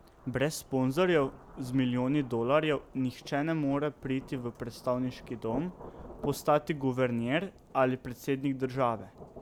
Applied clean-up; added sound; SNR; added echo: none; Rain / Thunderstorm; 18 dB; none.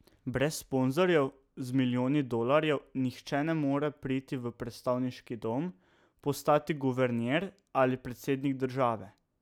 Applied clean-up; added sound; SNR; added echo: none; none; none; none.